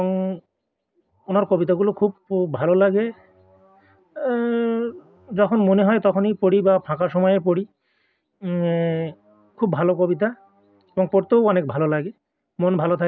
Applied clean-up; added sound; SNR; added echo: none; none; none; none.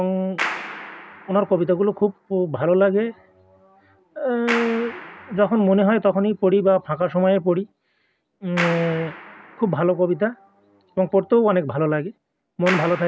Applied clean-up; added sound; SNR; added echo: none; Clapping; 13 dB; none.